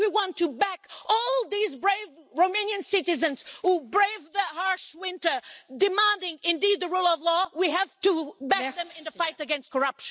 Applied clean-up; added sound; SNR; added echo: none; none; none; none.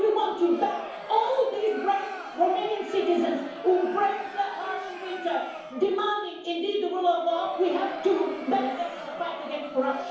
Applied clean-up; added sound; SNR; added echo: none; Crowd; 12 dB; reverberation time 1.0 s.